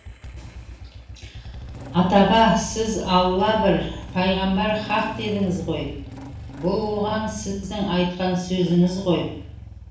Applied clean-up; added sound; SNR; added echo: none; Engine starting / Motorcycle; 14 dB; reverberation time 0.7 s.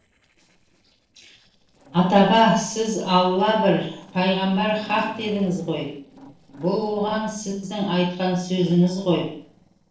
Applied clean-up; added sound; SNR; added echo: neural separator model SepFormer DNS4.